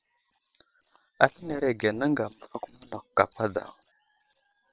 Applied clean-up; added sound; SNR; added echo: neural separator model SepFormer WHAM!.